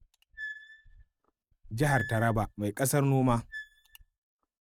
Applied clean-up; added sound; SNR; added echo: neural mask model RNNoise.